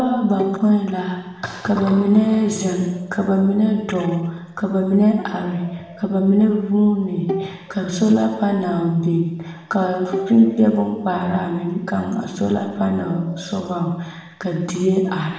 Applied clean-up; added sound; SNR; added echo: none; Bowed string instrument; 11 dB; reverberation time 0.9 s.